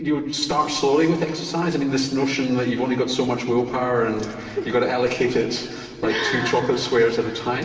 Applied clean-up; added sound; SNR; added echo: none; none; none; reverberation time 2.4 s.